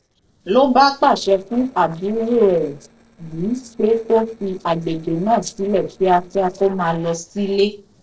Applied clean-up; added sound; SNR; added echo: neural separator model SepFormer DNS4.